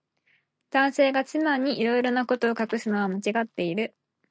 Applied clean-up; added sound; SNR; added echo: none; none; none; none.